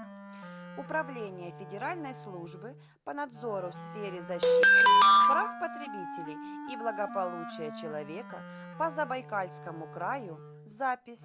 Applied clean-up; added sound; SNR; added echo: none; Wind instrument, woodwind instrument; 14 dB; none.